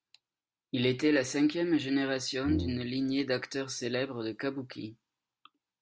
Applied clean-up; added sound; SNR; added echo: none; Brass instrument; 6 dB; none.